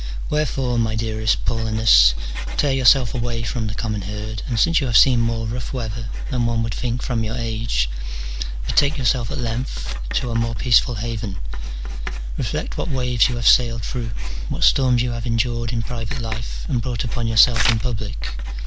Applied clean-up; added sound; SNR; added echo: none; Writing; 19 dB; none.